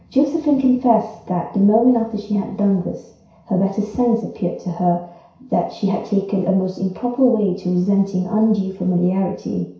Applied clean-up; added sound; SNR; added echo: none; none; none; reverberation time 0.6 s.